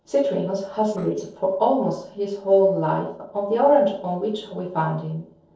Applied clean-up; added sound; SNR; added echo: neural separator model SepFormer DNS4.